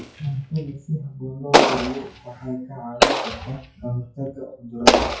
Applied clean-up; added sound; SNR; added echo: classical method WPE with log-MMSE.